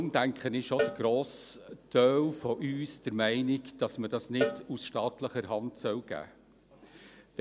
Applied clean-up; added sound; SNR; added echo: none; Cowbell; 8 dB; none.